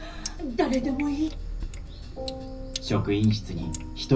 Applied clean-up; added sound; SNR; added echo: none; Sink (filling or washing); 8 dB; reverberation time 0.4 s.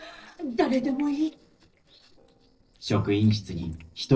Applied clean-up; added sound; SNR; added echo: neural separator model SepFormer DNS4.